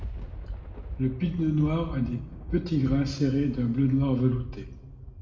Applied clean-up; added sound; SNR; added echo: none; Thunder; 11 dB; reverberation time 1.4 s.